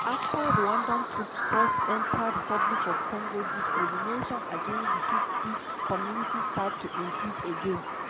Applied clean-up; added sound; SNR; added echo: none; Bird vocalization, bird call, bird song; -5 dB; none.